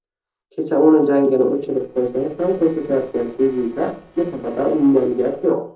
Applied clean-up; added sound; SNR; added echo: neural separator model SepFormer DNS4.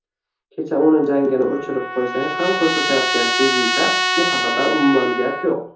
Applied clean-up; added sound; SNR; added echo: none; Trumpet; 2 dB; reverberation time 0.5 s.